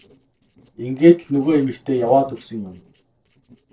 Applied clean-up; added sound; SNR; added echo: neural separator model SepFormer DNS4.